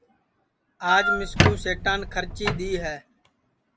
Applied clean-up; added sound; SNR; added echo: none; Wind instrument, woodwind instrument + Squeak; -4 dB; none.